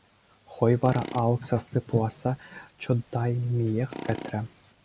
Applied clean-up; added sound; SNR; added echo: none; Tools; 14 dB; none.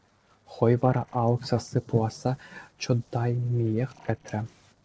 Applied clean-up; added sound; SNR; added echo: neural separator model SepFormer DNS4.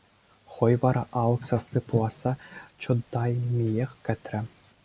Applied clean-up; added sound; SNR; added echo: none; none; none; none.